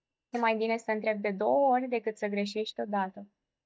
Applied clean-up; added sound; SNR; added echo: neural mask model DeepFilterNet 3.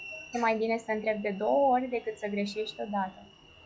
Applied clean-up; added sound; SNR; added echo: classical method log-MMSE.